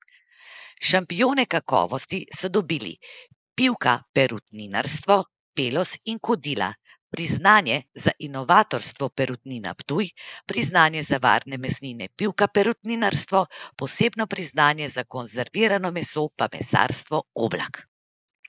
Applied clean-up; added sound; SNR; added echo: neural mask model Resemble Enhance denoiser.